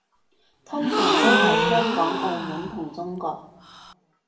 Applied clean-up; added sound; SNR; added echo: none; Gasp; -4 dB; reverberation time 0.6 s.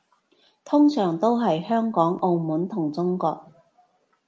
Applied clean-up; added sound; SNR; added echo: none; none; none; none.